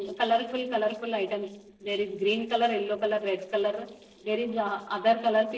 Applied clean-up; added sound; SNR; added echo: neural separator model SepFormer DNS4.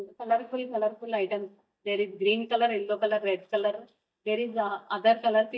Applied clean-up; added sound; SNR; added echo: neural mask model DeepFilterNet 3.